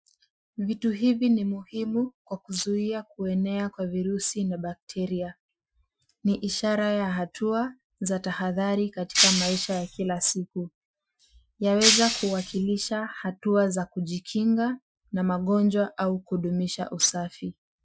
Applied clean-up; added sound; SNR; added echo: classical method Wiener filter.